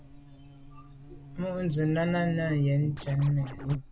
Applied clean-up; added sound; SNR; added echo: none; Scratching (performance technique) + Buzz; 11 dB; none.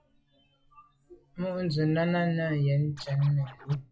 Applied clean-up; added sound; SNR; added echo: classical method log-MMSE.